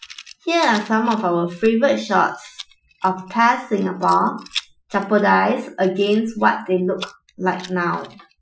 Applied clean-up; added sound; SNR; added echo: classical method Wiener filter.